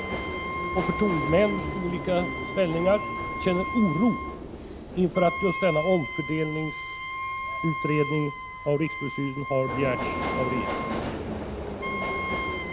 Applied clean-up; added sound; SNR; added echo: none; Subway, metro, underground + Wind instrument, woodwind instrument; 4 dB; none.